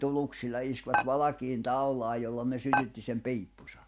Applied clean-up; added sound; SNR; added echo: none; Dishes, pots, and pans; 3 dB; none.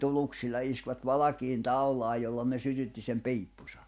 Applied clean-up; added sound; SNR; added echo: none; none; none; none.